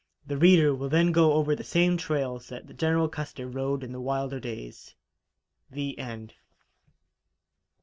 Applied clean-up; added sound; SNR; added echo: none; none; none; none.